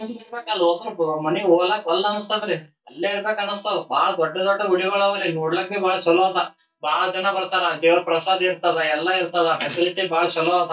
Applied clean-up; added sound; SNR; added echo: neural mask model DeepFilterNet 3.